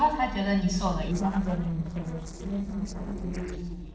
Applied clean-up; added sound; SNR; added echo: neural separator model SepFormer DNS4.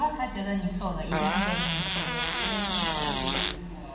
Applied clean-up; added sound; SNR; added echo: none; Fart; -2 dB; reverberation time 1.1 s.